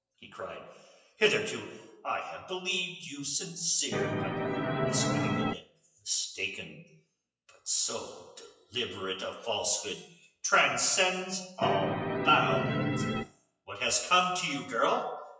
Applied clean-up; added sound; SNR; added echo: classical method WPE with log-MMSE.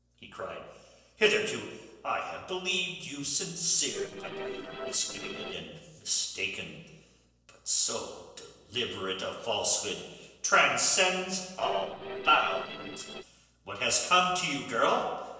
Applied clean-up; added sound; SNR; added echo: neural separator model SepFormer DNS4.